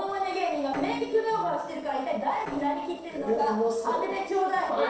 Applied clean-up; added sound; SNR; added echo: neural separator model SepFormer DNS4.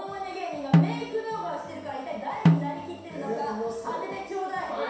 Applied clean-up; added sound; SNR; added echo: none; Snare drum; -5 dB; reverberation time 0.7 s.